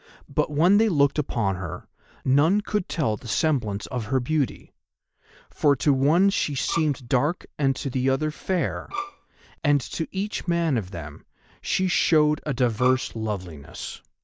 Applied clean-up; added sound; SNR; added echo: neural mask model DeepFilterNet 3.